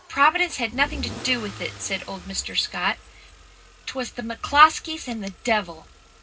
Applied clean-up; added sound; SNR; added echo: none; Engine starting / Accelerating, revving, vroom / Car; 17 dB; reverberation time 0.2 s.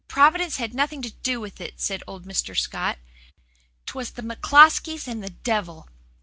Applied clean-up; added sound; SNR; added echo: none; none; none; none.